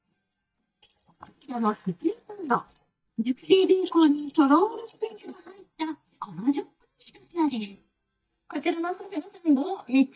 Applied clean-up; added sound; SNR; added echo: neural mask model DeepFilterNet 3.